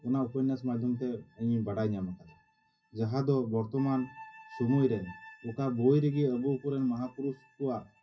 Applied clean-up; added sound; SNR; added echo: classical method WPE with log-MMSE.